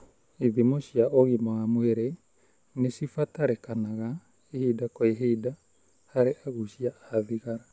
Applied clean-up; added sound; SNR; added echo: none; none; none; none.